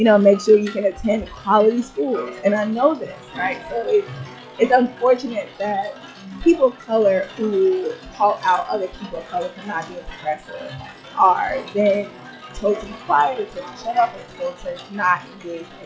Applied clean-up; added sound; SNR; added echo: classical method log-MMSE.